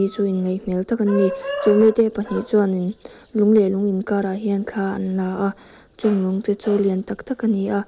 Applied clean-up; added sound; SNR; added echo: none; none; none; none.